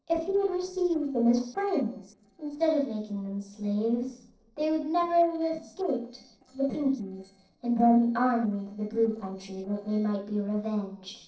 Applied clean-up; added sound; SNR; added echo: neural separator model SepFormer DNS4.